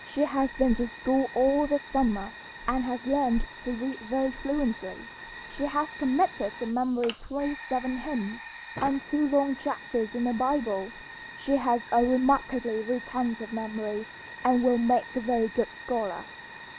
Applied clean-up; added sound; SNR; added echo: none; Fire; 15 dB; none.